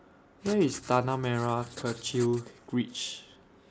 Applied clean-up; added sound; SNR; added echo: none; Writing; 16 dB; none.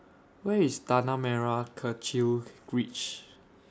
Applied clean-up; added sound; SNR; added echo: none; none; none; none.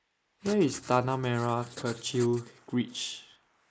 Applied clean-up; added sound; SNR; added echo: neural mask model Resemble Enhance denoiser.